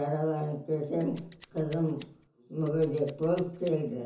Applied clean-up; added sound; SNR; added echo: none; Scissors; 17 dB; reverberation time 0.6 s.